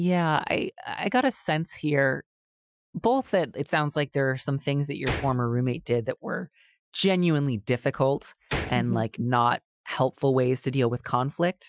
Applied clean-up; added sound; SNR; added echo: classical method Wiener filter.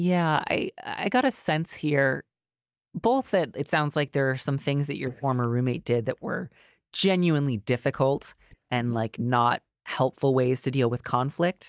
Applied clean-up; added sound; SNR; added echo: neural mask model DeepFilterNet 3.